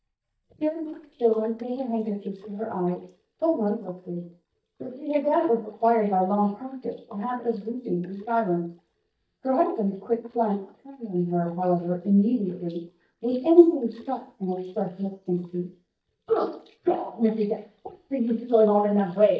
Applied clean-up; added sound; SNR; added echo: neural mask model DeepFilterNet 3.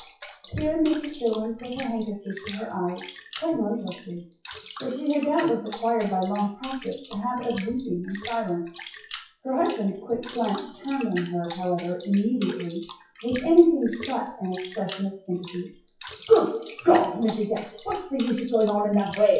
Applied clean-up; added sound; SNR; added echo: classical method WPE with log-MMSE.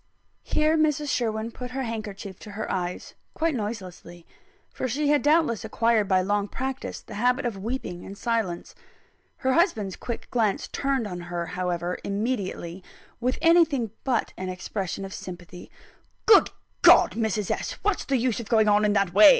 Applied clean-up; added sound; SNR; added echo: none; none; none; none.